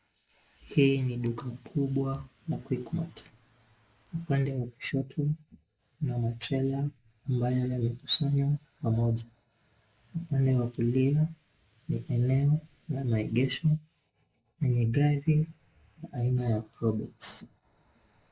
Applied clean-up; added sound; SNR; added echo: neural mask model Resemble Enhance denoiser.